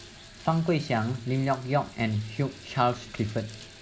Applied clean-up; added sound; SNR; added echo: none; Bathtub (filling or washing) / Water tap, faucet; 19 dB; none.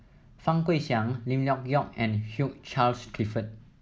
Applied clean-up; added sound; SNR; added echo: none; none; none; none.